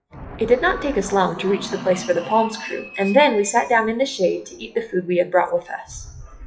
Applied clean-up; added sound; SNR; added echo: classical method WPE with log-MMSE.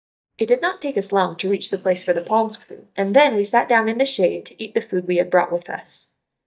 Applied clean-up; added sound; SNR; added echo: neural mask model DeepFilterNet 3.